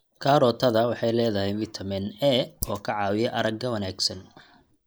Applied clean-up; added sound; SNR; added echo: neural mask model Resemble Enhance denoiser.